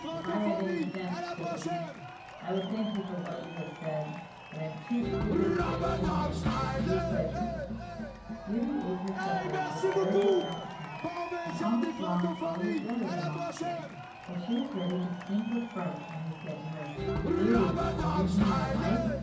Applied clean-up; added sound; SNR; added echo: none; Cheering; 0 dB; reverberation time 0.9 s.